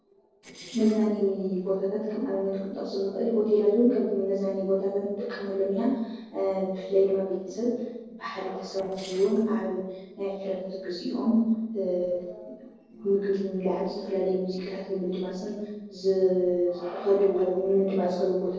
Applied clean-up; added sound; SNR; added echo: neural separator model SepFormer DNS4.